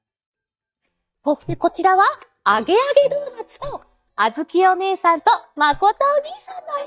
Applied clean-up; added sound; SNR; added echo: neural mask model DeepFilterNet 3.